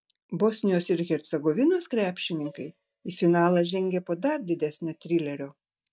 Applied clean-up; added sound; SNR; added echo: neural mask model DeepFilterNet 3.